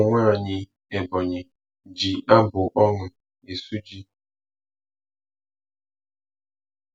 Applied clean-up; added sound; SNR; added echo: none; none; none; none.